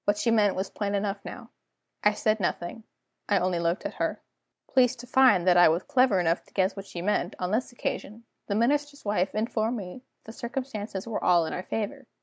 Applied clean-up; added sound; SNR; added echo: none; none; none; none.